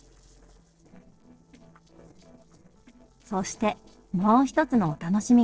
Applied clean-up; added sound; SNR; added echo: neural separator model SepFormer DNS4.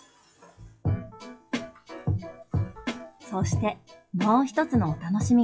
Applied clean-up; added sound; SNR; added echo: classical method WPE with log-MMSE.